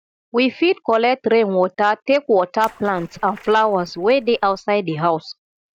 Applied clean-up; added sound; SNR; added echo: neural mask model RNNoise.